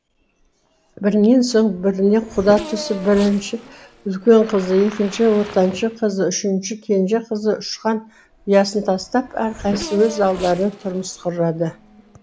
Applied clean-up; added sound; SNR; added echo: none; Waves, surf + Race car, auto racing / Accelerating, revving, vroom; 18 dB; none.